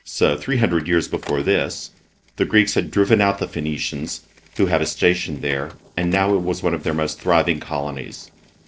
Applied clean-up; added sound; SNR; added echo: neural separator model SepFormer DNS4.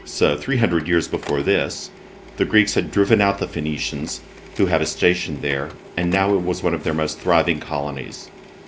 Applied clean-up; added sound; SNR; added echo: none; Printer; 18 dB; none.